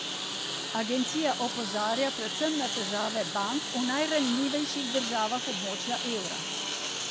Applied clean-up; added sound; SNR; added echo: none; Engine; 2 dB; none.